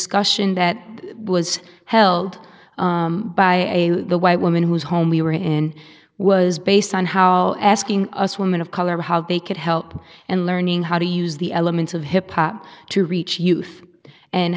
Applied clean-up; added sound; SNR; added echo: none; none; none; none.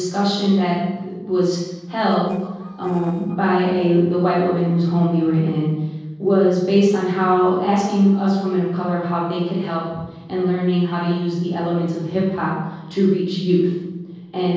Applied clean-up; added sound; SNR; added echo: neural separator model SepFormer DNS4.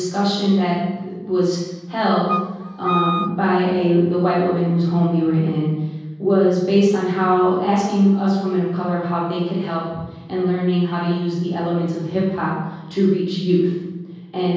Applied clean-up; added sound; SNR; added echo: none; Wind instrument, woodwind instrument; 6 dB; reverberation time 1.3 s.